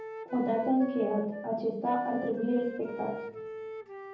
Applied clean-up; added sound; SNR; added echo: none; Wind instrument, woodwind instrument; 10 dB; reverberation time 0.7 s.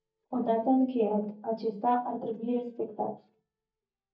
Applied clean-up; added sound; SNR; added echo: neural mask model DeepFilterNet 3.